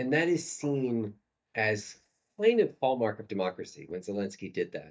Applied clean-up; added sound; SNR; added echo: neural mask model DeepFilterNet 3.